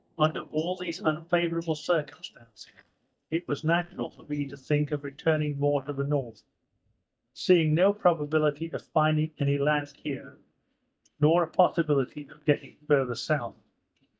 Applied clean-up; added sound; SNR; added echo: neural mask model DeepFilterNet 3.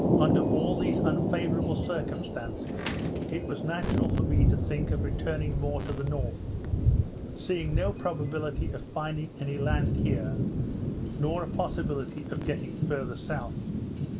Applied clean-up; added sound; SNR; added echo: none; Thunder; -5 dB; none.